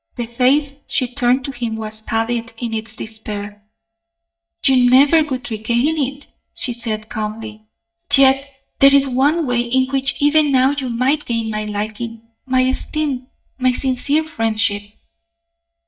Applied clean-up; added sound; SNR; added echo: neural mask model DeepFilterNet 3.